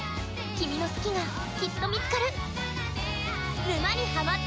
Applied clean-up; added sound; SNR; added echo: none; none; none; none.